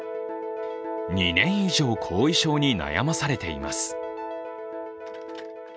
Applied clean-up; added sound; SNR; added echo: none; none; none; none.